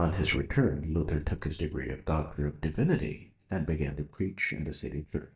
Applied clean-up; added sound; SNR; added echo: neural mask model DeepFilterNet 3.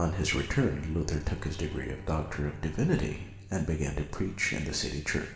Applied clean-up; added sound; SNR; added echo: none; Bowed string instrument; 17 dB; reverberation time 1.0 s.